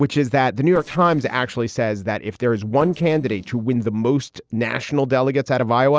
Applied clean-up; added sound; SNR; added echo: neural separator model SepFormer DNS4.